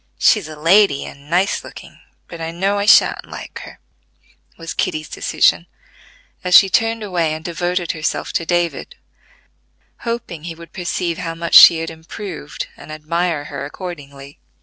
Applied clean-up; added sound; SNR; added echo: none; none; none; none.